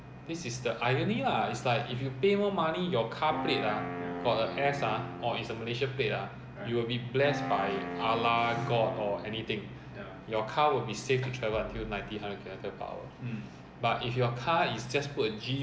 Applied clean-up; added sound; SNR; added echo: none; Wind instrument, woodwind instrument; 9 dB; none.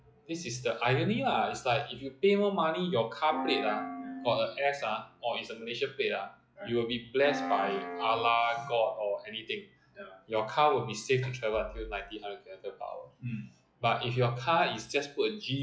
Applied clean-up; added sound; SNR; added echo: classical method log-MMSE.